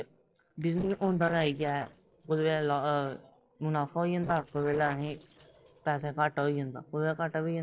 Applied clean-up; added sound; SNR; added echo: neural separator model SepFormer DNS4.